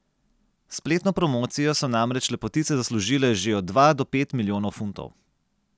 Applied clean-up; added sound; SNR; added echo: none; none; none; none.